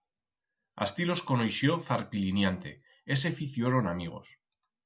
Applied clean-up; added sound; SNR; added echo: none; none; none; none.